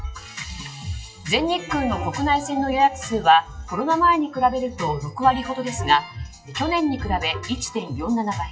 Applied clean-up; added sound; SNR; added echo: classical method WPE with log-MMSE.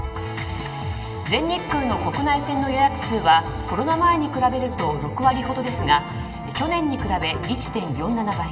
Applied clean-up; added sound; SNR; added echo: none; Bowed string instrument; 15 dB; reverberation time 2.5 s.